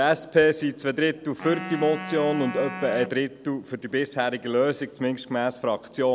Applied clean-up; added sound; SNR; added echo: none; Wind instrument, woodwind instrument; 13 dB; none.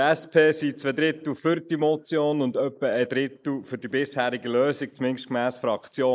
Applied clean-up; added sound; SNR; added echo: neural mask model Resemble Enhance denoiser.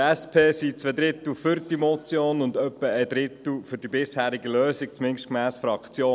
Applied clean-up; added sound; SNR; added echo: none; none; none; none.